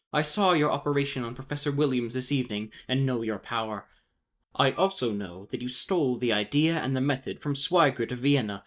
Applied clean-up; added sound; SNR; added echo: neural mask model DeepFilterNet 3.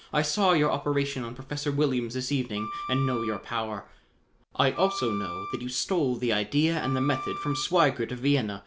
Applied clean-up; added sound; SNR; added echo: none; Wind instrument, woodwind instrument; 10 dB; none.